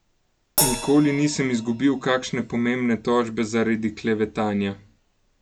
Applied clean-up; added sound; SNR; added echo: none; Crash cymbal; 10 dB; none.